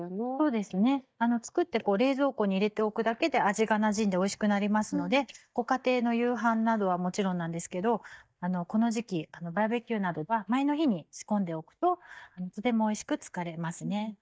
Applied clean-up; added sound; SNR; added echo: neural mask model DeepFilterNet 3.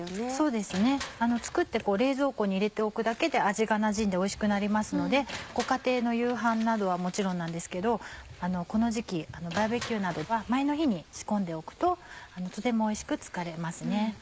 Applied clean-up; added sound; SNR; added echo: none; Crushing; 19 dB; none.